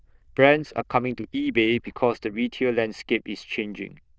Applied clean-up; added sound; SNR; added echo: neural diffusion model UNIVERSE++.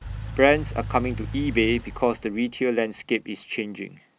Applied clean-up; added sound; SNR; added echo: none; Engine / Car; 10 dB; none.